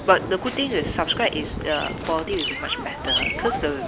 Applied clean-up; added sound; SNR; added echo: none; Thunder + Bird vocalization, bird call, bird song; 4 dB; none.